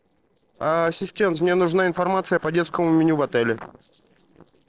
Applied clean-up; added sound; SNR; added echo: neural separator model SepFormer DNS4.